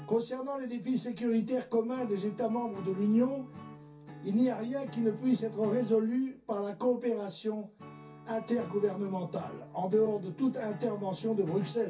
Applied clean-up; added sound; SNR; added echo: none; Acoustic guitar / Strum; 17 dB; reverberation time 0.3 s.